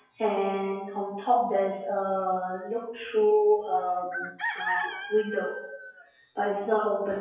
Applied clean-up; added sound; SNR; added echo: classical method WPE with log-MMSE.